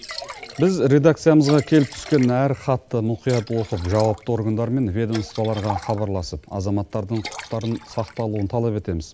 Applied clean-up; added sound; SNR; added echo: none; Liquid; 17 dB; none.